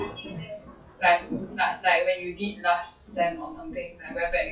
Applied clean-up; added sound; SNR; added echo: classical method WPE with log-MMSE.